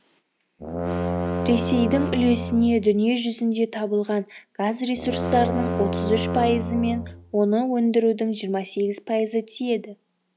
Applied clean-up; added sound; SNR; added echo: none; Brass instrument; 4 dB; none.